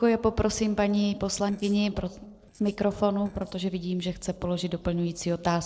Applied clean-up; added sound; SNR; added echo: neural separator model SepFormer DNS4.